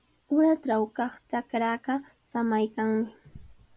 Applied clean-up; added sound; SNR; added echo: none; none; none; none.